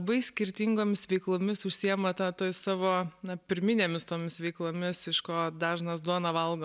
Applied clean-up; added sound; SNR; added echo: none; none; none; none.